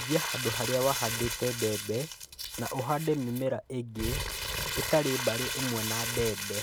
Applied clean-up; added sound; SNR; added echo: none; Crumpling, crinkling; 3 dB; none.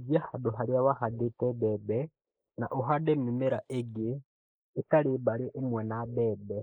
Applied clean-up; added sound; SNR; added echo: neural mask model Resemble Enhance denoiser.